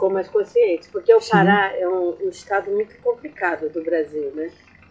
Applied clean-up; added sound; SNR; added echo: classical method log-MMSE.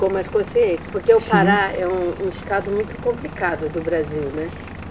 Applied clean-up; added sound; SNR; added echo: none; Engine / Vehicle; 15 dB; none.